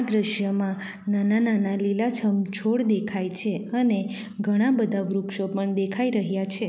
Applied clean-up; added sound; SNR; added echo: none; none; none; none.